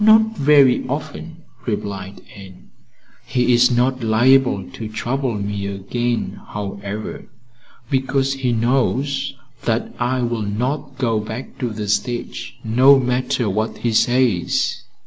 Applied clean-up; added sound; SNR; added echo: none; none; none; none.